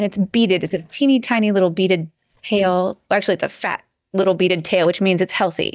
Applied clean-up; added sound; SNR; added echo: neural mask model DeepFilterNet 3.